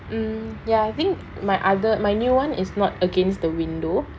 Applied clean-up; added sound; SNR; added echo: none; none; none; none.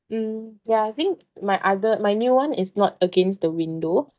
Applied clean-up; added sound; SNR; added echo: neural mask model DeepFilterNet 3.